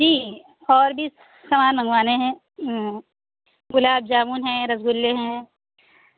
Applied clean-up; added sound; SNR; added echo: none; none; none; none.